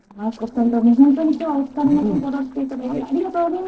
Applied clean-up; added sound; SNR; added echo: neural separator model SepFormer DNS4.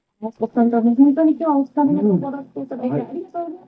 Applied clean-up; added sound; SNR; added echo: neural mask model DeepFilterNet 3.